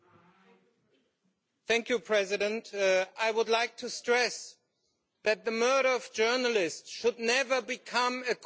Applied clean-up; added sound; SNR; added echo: none; none; none; none.